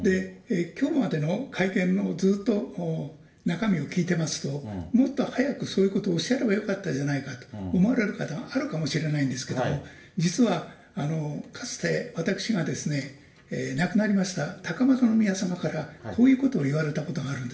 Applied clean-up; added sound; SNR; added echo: none; none; none; reverberation time 0.5 s.